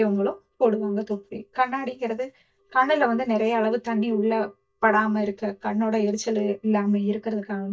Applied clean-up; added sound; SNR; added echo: neural mask model DeepFilterNet 3.